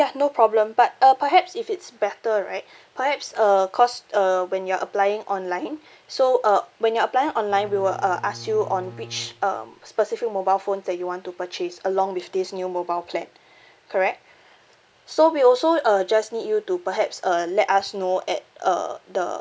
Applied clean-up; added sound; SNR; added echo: none; Bowed string instrument; 20 dB; none.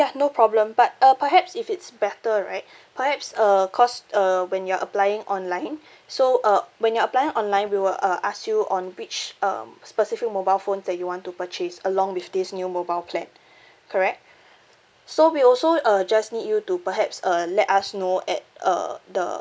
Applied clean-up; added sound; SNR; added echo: none; none; none; none.